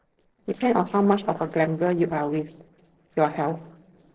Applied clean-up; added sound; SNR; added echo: neural separator model SepFormer DNS4.